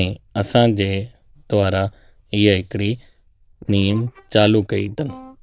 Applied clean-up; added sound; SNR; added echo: neural diffusion model UNIVERSE++.